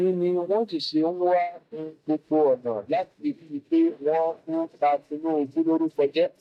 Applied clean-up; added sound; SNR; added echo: neural mask model DeepFilterNet 3.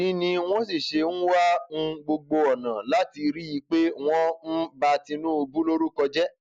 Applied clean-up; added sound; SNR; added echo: none; none; none; none.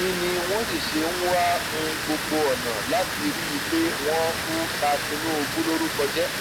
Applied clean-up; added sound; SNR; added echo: none; Water; 2 dB; none.